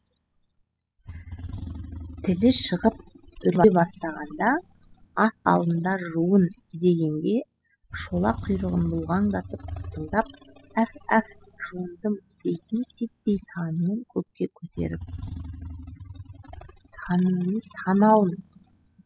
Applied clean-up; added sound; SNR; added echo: classical method spectral subtraction.